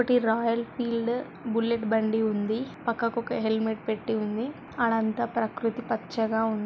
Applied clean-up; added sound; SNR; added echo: none; none; none; none.